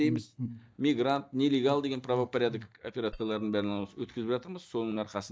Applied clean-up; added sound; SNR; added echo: neural mask model DeepFilterNet 3.